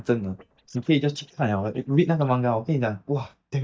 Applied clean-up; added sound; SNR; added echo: neural mask model DeepFilterNet 3.